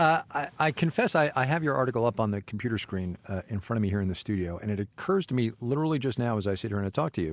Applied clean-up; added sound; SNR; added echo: none; none; none; none.